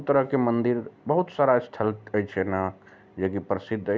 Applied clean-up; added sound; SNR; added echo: none; none; none; none.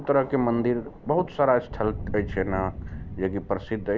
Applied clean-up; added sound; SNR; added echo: none; Thunder; 11 dB; none.